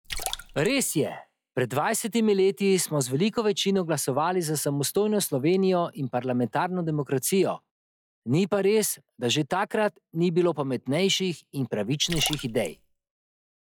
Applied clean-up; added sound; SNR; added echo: classical method log-MMSE.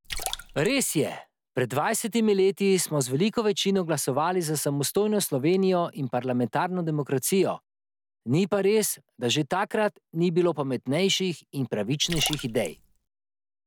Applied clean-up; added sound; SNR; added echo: none; Splash, splatter; 11 dB; none.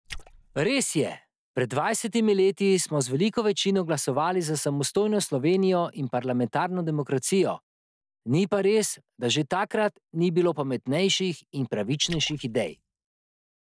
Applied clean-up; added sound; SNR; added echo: neural mask model DeepFilterNet 3.